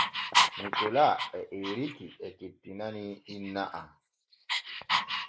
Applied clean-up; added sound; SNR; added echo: neural mask model Resemble Enhance denoiser.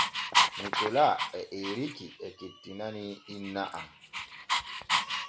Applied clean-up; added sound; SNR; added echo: none; Dog; -1 dB; none.